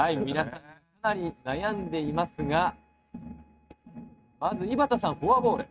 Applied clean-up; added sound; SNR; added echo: neural mask model RNNoise.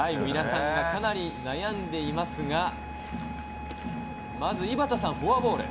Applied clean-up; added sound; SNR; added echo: none; Harmonica; 12 dB; none.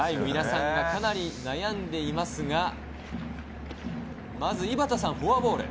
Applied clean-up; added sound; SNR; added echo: none; none; none; none.